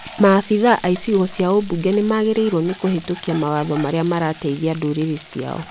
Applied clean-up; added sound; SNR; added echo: none; Frying (food); 17 dB; none.